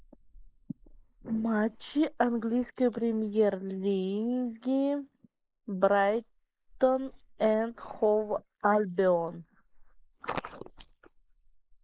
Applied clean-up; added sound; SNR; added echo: neural mask model Resemble Enhance denoiser.